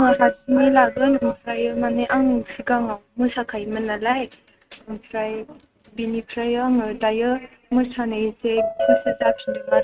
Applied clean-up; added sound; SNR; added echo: neural mask model RNNoise.